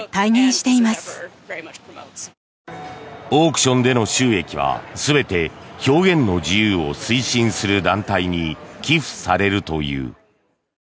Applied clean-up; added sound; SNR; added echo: none; none; none; none.